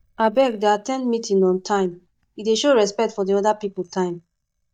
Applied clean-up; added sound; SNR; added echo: neural mask model DeepFilterNet 3.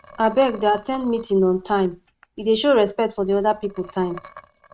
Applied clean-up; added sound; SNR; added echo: neural mask model RNNoise.